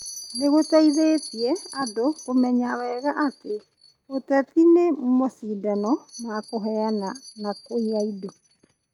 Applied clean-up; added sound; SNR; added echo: neural mask model RNNoise.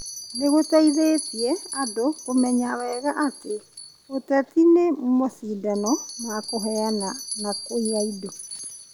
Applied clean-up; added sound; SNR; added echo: none; Bell; 13 dB; none.